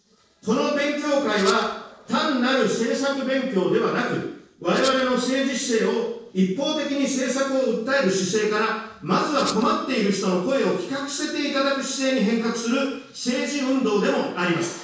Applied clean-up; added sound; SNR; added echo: neural separator model SepFormer DNS4.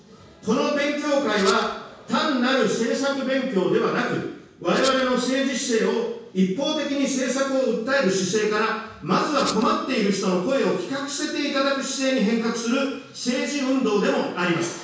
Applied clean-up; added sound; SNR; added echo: none; Rattle (instrument); 12 dB; reverberation time 0.6 s.